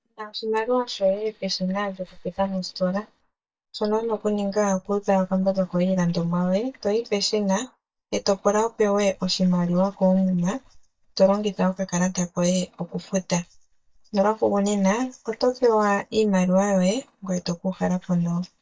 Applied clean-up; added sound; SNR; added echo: neural mask model DeepFilterNet 3.